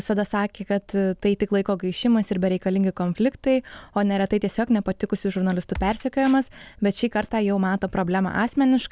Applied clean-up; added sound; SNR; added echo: none; Drum kit; 15 dB; none.